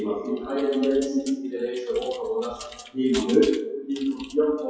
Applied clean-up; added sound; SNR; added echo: classical method WPE with log-MMSE.